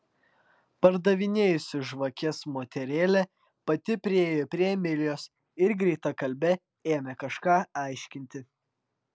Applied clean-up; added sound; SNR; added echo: none; none; none; none.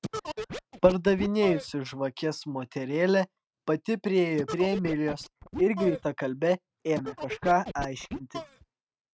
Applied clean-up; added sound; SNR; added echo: neural mask model RNNoise.